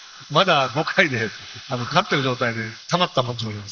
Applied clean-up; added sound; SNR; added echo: neural mask model Resemble Enhance denoiser.